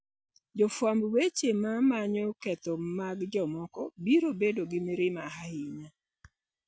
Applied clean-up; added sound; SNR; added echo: none; none; none; none.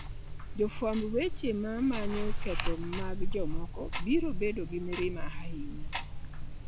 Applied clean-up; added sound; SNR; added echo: none; Tick-tock; -2 dB; none.